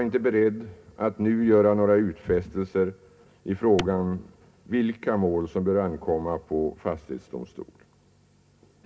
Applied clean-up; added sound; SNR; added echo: none; Clapping; 9 dB; reverberation time 0.3 s.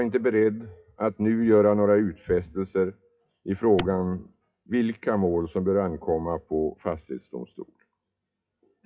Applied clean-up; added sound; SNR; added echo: classical method WPE with log-MMSE.